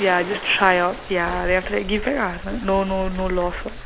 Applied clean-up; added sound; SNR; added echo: none; Waves, surf; 10 dB; none.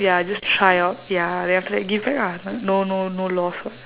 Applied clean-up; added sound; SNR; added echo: none; none; none; none.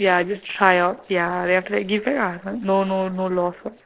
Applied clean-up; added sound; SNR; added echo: neural separator model SepFormer DNS4.